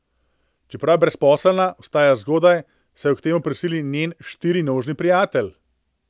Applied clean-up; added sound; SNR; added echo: none; none; none; none.